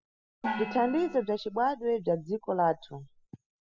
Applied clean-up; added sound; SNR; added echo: classical method spectral subtraction.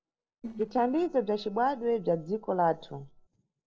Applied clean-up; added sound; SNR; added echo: neural separator model SepFormer DNS4.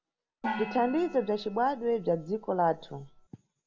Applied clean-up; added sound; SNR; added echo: none; Gong; 11 dB; none.